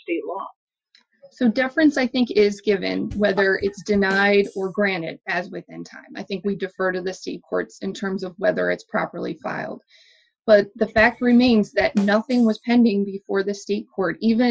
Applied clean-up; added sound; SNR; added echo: classical method Wiener filter.